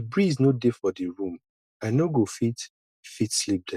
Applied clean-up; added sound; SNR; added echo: none; none; none; none.